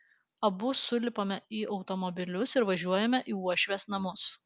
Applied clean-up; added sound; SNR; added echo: none; none; none; none.